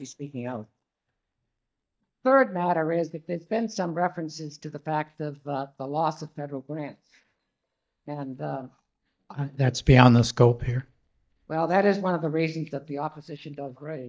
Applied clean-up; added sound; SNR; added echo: neural mask model DeepFilterNet 3.